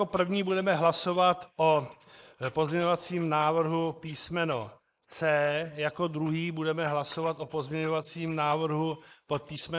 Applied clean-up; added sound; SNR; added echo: neural mask model Resemble Enhance denoiser.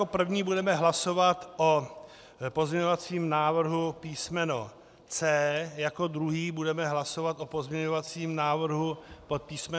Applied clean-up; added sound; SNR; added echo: none; none; none; none.